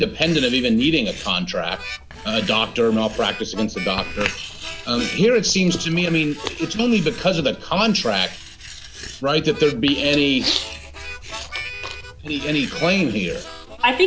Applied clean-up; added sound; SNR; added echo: none; Harmonica + Writing; 13 dB; none.